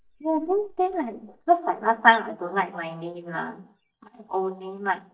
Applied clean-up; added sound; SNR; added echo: neural mask model DeepFilterNet 3.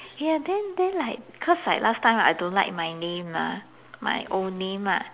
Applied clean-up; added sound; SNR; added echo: none; none; none; none.